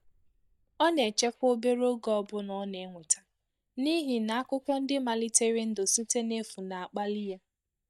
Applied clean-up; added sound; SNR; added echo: neural mask model DeepFilterNet 3.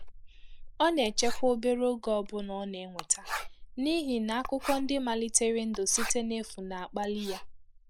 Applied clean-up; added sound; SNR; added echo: neural mask model Resemble Enhance denoiser.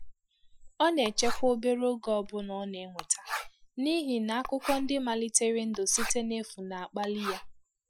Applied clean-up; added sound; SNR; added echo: classical method Wiener filter.